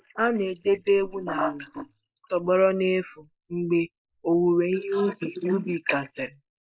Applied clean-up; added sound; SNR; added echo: neural mask model Resemble Enhance denoiser.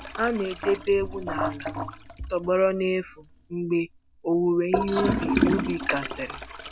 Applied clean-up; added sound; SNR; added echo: none; Toilet flush / Gurgling; 3 dB; none.